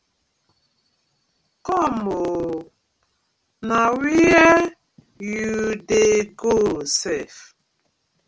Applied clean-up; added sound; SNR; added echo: none; none; none; none.